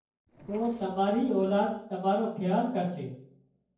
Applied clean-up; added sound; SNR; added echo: neural separator model SepFormer DNS4.